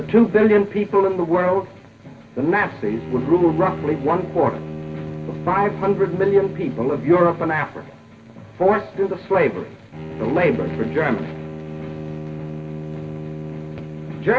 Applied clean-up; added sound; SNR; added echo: none; Bowed string instrument; 11 dB; reverberation time 0.2 s.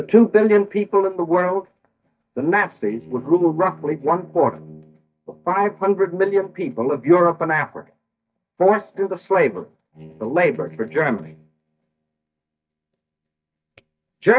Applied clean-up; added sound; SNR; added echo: neural mask model DeepFilterNet 3.